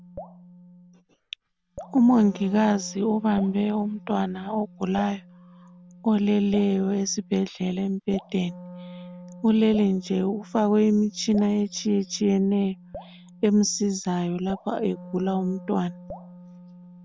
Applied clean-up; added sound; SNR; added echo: none; Drip + Wind instrument, woodwind instrument; 19 dB; none.